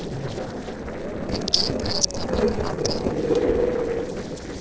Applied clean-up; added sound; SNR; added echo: neural separator model SepFormer DNS4.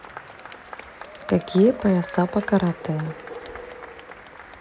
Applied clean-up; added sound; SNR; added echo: none; Applause / Crowd / Cheering; 14 dB; none.